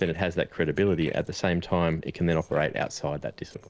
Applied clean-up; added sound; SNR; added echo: neural separator model SepFormer DNS4.